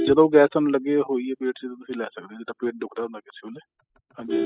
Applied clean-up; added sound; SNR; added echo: classical method spectral subtraction.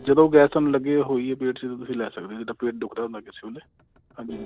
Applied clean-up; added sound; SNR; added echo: neural separator model SepFormer DNS4.